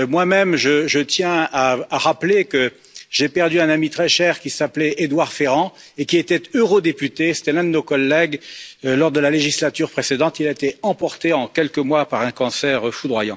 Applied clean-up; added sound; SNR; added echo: none; none; none; none.